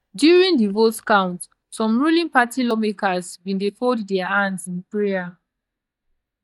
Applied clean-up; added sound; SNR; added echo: neural mask model DeepFilterNet 3.